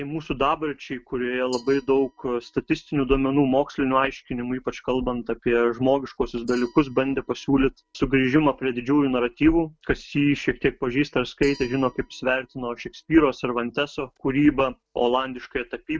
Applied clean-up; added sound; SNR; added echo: neural mask model RNNoise.